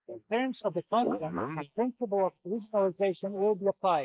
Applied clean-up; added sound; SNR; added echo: neural mask model Resemble Enhance denoiser.